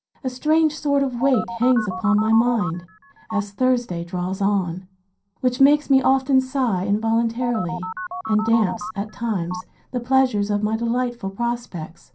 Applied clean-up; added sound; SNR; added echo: none; Telephone; 10 dB; reverberation time 0.3 s.